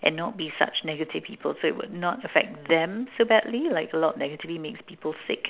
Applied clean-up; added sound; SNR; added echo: none; none; none; none.